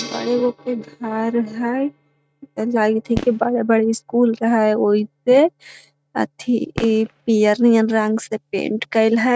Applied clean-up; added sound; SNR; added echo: neural mask model RNNoise.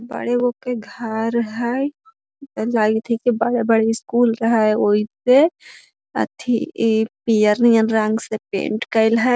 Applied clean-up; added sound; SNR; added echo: none; none; none; none.